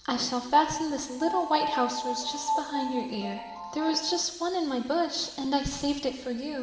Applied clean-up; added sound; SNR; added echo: none; Piano; 5 dB; reverberation time 1.6 s.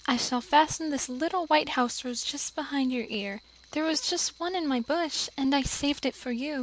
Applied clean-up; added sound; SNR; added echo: none; none; none; none.